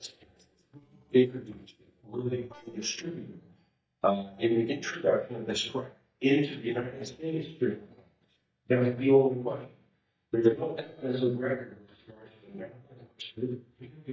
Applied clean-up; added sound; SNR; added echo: neural mask model DeepFilterNet 3.